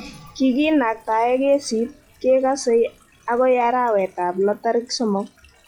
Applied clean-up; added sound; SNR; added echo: classical method log-MMSE.